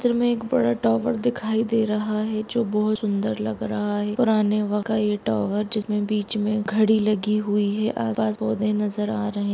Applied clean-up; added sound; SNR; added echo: none; none; none; none.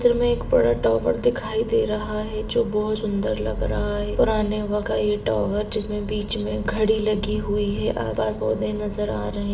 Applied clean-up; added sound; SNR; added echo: none; Engine; 9 dB; reverberation time 1.4 s.